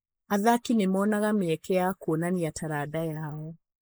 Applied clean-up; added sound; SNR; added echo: neural mask model Resemble Enhance denoiser.